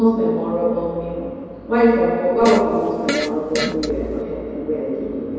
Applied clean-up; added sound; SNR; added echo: none; Fart; 8 dB; reverberation time 2.2 s.